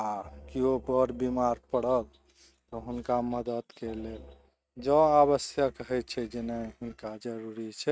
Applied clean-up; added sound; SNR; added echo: neural mask model RNNoise.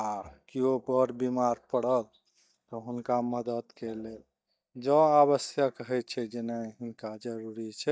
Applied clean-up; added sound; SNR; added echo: neural mask model DeepFilterNet 3.